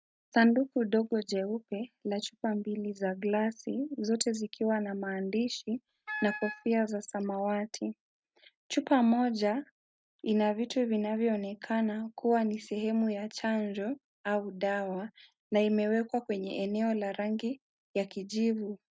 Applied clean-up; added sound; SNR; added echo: neural mask model RNNoise.